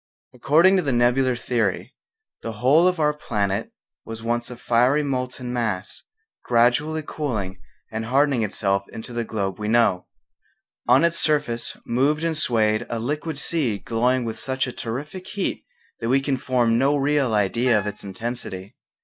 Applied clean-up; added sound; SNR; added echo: neural mask model DeepFilterNet 3.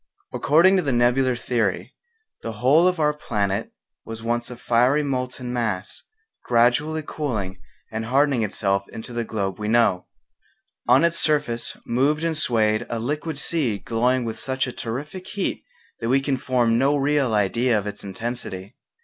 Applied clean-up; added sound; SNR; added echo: none; none; none; none.